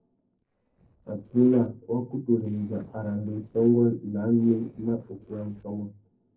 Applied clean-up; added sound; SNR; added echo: neural separator model SepFormer DNS4.